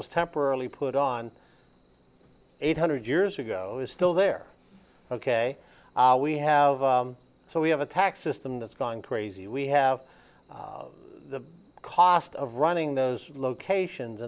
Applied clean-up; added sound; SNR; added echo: none; none; none; none.